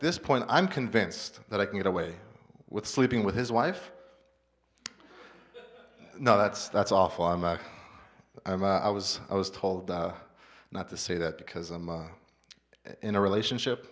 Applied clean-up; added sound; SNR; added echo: none; none; none; none.